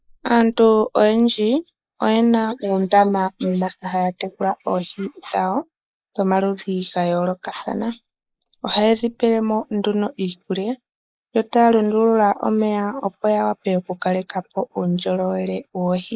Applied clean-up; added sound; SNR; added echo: neural mask model Resemble Enhance denoiser.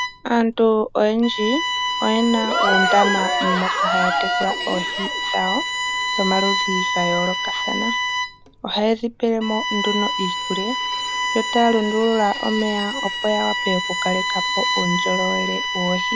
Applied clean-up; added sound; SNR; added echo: none; Bowed string instrument + Cheering; 1 dB; none.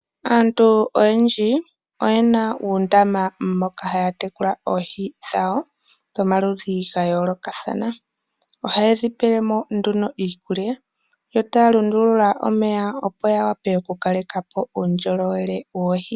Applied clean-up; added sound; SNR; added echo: none; none; none; none.